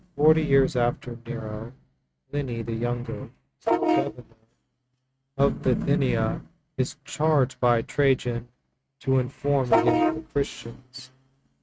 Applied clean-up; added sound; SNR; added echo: neural mask model RNNoise.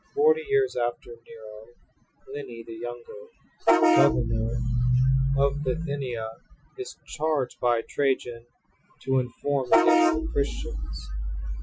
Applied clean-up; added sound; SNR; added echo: classical method Wiener filter.